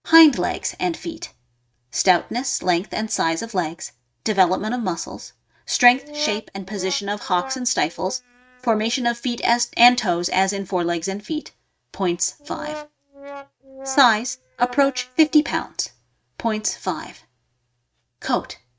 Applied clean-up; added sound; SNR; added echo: neural mask model RNNoise.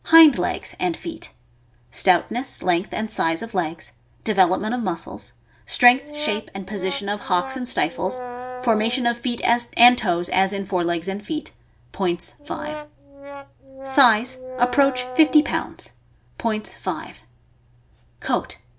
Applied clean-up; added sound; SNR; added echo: none; Brass instrument; 12 dB; none.